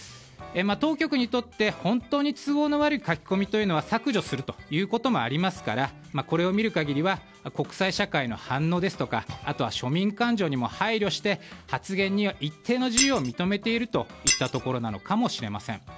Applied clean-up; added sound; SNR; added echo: none; Shatter; 0 dB; none.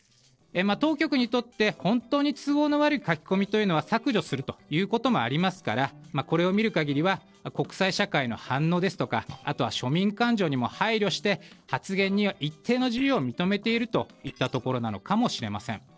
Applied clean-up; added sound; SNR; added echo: neural separator model SepFormer DNS4.